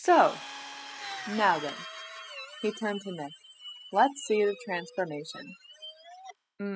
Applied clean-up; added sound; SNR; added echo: classical method spectral subtraction.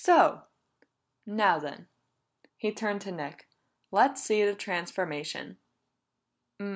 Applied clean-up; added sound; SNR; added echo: none; none; none; none.